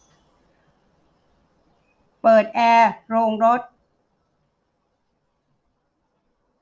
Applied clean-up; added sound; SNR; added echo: none; none; none; none.